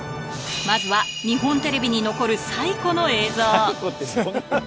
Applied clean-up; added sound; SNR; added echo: none; none; none; none.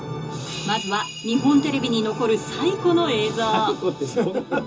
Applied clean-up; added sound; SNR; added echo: none; none; none; reverberation time 0.2 s.